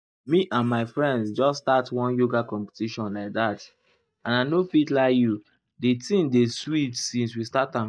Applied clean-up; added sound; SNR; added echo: neural mask model DeepFilterNet 3.